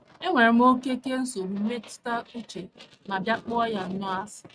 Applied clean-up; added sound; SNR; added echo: neural mask model RNNoise.